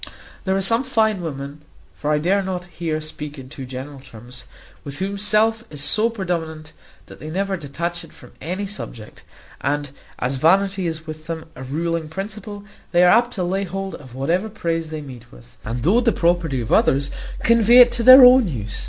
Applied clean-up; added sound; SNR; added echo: none; none; none; none.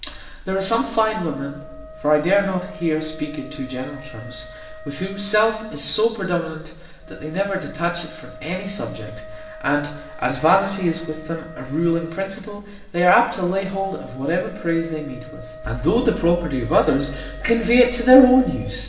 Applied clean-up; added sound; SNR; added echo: none; Wind instrument, woodwind instrument; 19 dB; reverberation time 1.0 s.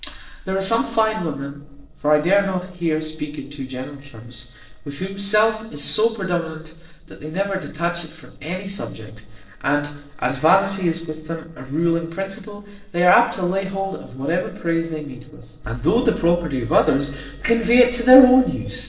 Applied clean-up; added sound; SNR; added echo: neural separator model SepFormer DNS4.